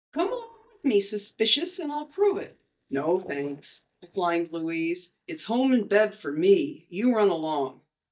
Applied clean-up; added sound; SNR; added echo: neural mask model DeepFilterNet 3.